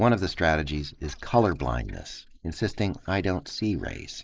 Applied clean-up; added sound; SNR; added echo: neural mask model Resemble Enhance denoiser.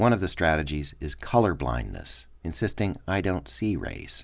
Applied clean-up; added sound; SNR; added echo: none; none; none; none.